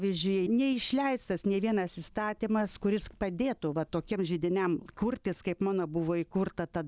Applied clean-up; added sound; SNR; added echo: none; none; none; none.